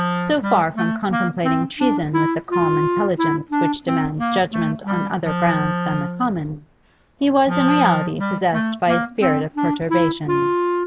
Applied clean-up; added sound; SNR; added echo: none; Wind instrument, woodwind instrument; 0 dB; none.